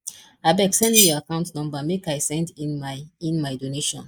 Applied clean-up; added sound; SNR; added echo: neural mask model Resemble Enhance denoiser.